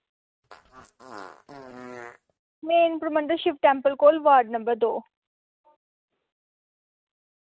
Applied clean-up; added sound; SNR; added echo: neural mask model RNNoise.